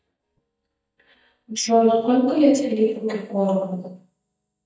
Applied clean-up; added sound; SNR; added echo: neural mask model DeepFilterNet 3.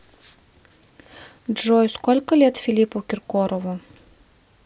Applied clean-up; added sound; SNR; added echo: none; none; none; none.